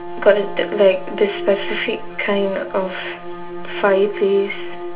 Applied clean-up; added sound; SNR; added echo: none; Bowed string instrument; 12 dB; reverberation time 0.2 s.